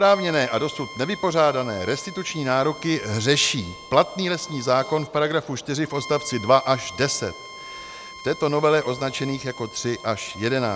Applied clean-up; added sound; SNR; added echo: none; Bowed string instrument; 16 dB; none.